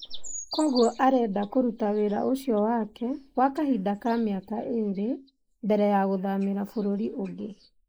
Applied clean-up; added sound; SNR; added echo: neural mask model Resemble Enhance denoiser.